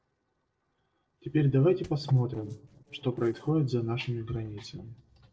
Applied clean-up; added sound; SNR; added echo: neural separator model SepFormer DNS4.